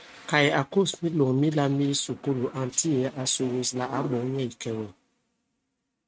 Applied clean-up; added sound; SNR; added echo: neural mask model RNNoise.